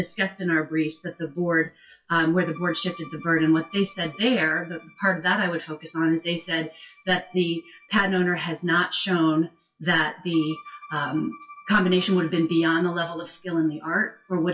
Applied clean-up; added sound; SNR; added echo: classical method WPE with log-MMSE.